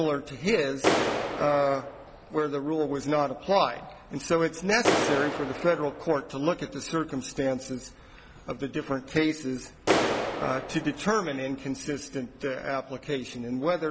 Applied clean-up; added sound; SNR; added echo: none; Clapping; 4 dB; none.